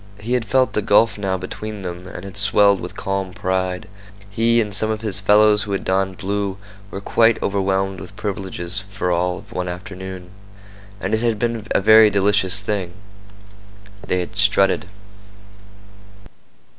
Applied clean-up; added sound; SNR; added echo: none; none; none; none.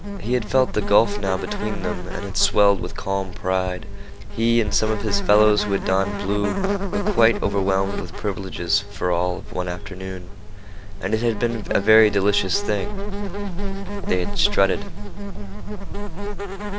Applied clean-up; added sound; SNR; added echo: none; Insect; 2 dB; none.